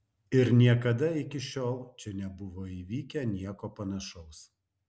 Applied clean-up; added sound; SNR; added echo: none; none; none; none.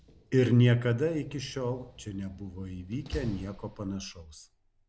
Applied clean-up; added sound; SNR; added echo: none; Slam; 18 dB; none.